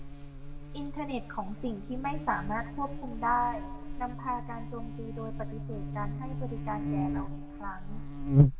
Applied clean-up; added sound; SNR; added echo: none; Buzz; -4 dB; reverberation time 1.5 s.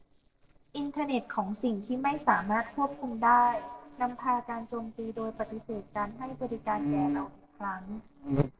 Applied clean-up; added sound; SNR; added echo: neural separator model SepFormer DNS4.